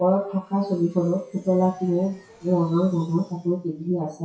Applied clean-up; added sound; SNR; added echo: classical method WPE with log-MMSE.